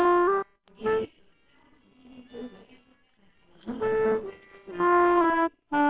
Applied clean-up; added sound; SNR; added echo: neural separator model SepFormer WHAMR!.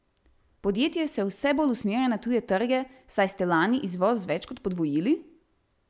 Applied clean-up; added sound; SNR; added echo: none; none; none; none.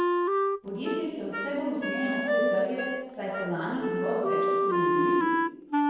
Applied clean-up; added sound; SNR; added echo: none; Wind instrument, woodwind instrument; -5 dB; reverberation time 1.2 s.